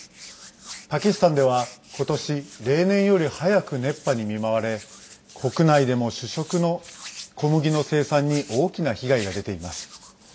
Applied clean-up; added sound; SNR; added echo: none; Hands; 19 dB; none.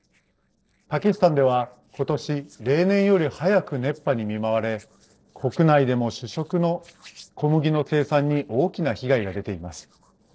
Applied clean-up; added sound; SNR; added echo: neural separator model SepFormer DNS4.